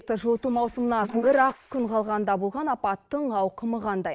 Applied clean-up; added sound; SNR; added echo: neural mask model Resemble Enhance denoiser.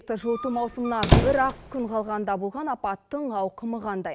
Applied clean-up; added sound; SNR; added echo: none; Squeak; -1 dB; none.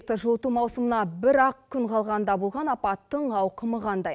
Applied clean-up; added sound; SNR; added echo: none; none; none; none.